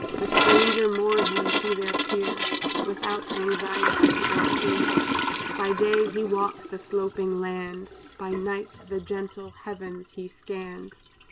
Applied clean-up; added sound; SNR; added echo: none; Toilet flush / Gurgling; -1 dB; none.